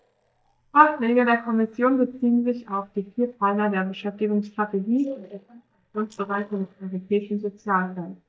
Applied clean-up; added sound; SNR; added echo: neural mask model DeepFilterNet 3.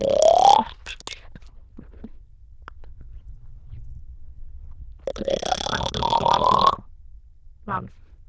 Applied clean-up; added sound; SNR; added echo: neural diffusion model UNIVERSE++.